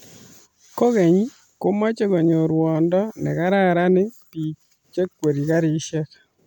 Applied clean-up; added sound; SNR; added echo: none; none; none; none.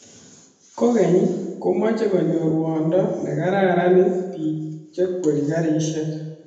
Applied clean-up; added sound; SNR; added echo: none; none; none; reverberation time 1.0 s.